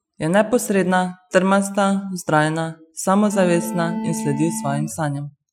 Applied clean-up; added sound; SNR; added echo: classical method Wiener filter.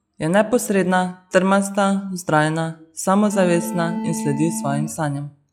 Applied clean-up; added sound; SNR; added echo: classical method log-MMSE.